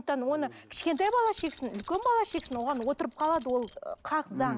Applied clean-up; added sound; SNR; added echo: none; Coin (dropping); 19 dB; none.